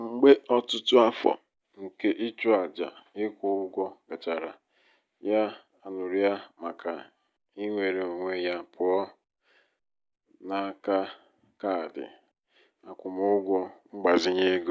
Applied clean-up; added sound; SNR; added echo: none; none; none; none.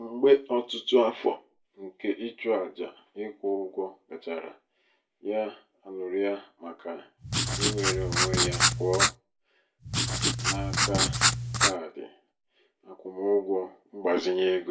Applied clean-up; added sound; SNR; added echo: none; Writing; -4 dB; reverberation time 0.2 s.